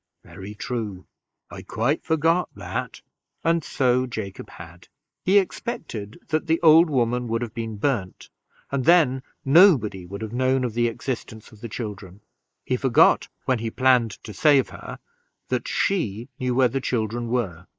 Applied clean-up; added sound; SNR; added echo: neural mask model Resemble Enhance denoiser.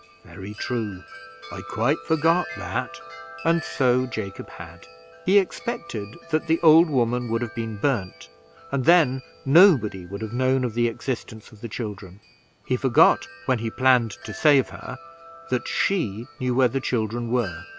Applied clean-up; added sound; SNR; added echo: none; Wind chime; 18 dB; none.